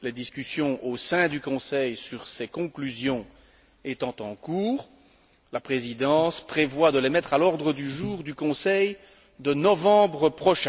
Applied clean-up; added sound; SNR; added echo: none; none; none; none.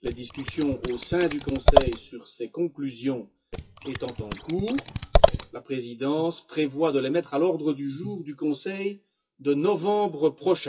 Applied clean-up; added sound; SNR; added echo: classical method WPE with log-MMSE.